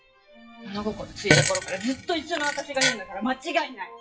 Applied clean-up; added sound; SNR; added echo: classical method WPE with log-MMSE.